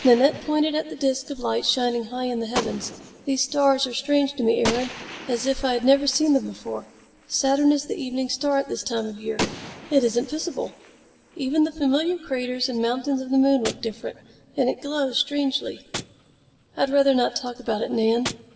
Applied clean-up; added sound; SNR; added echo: none; Gunshot, gunfire; 14 dB; reverberation time 2.7 s.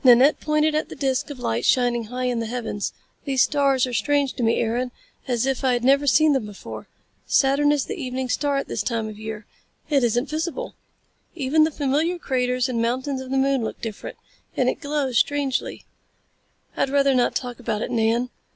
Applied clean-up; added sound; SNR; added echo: none; none; none; none.